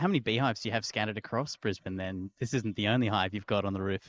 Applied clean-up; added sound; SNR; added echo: neural mask model Resemble Enhance denoiser.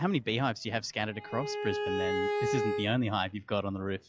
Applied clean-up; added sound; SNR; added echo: classical method log-MMSE.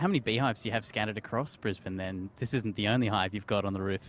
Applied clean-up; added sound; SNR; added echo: none; none; none; none.